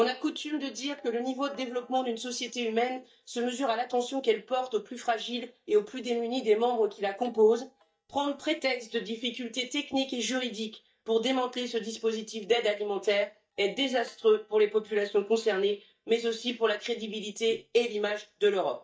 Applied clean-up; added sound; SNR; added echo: neural mask model DeepFilterNet 3.